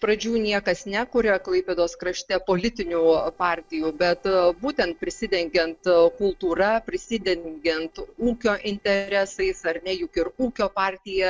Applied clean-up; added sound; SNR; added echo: neural separator model SepFormer DNS4.